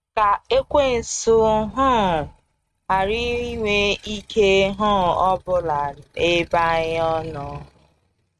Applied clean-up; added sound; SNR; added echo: neural mask model RNNoise.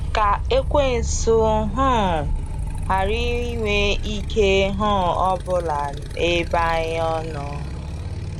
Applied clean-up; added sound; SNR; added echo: none; Motorcycle; 3 dB; none.